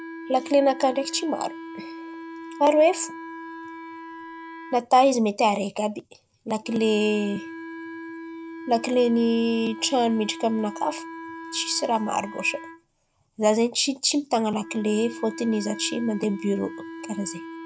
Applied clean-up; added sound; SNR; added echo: none; Wind instrument, woodwind instrument; 14 dB; none.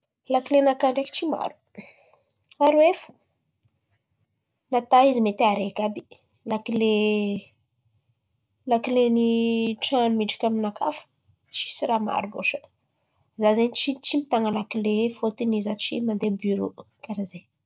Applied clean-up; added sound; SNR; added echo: none; none; none; none.